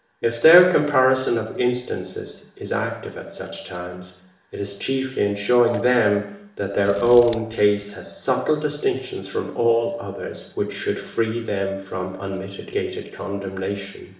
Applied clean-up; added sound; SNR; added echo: none; Scissors; 20 dB; reverberation time 0.7 s.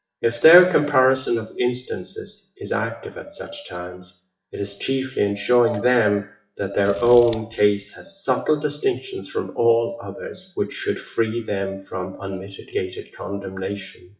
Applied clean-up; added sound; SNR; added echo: classical method WPE with log-MMSE.